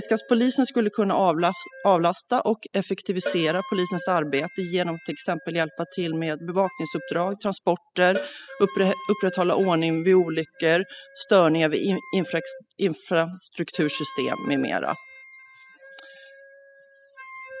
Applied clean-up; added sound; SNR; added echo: classical method spectral subtraction.